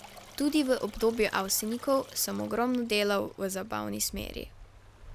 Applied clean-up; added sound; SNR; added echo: none; Stream; 19 dB; none.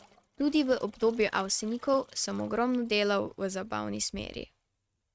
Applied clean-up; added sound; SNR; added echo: neural mask model RNNoise.